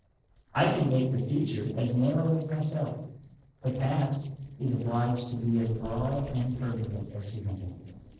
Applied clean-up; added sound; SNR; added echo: neural separator model SepFormer DNS4.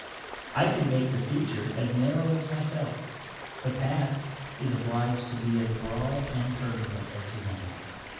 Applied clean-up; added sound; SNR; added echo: none; Stream; 12 dB; reverberation time 1.2 s.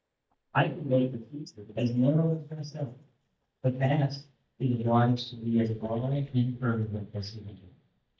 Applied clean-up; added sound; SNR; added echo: neural mask model DeepFilterNet 3.